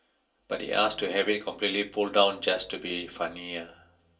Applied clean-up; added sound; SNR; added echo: none; none; none; reverberation time 0.2 s.